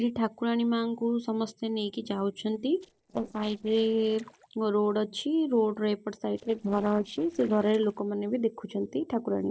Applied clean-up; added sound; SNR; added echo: neural separator model SepFormer DNS4.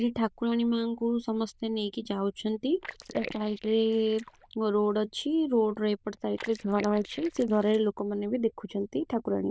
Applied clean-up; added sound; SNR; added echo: neural diffusion model UNIVERSE++.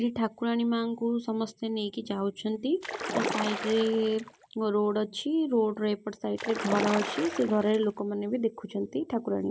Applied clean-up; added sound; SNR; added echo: none; Splash, splatter; 6 dB; none.